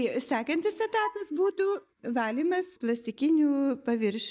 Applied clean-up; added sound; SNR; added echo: neural mask model DeepFilterNet 3.